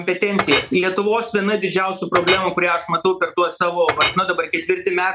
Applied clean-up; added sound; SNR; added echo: none; Chink, clink; 7 dB; none.